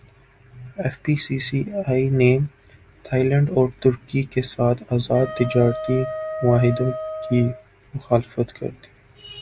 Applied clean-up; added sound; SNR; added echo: none; Wind instrument, woodwind instrument; 9 dB; none.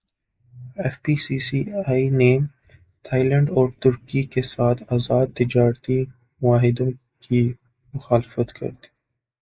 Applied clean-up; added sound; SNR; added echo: neural mask model Resemble Enhance denoiser.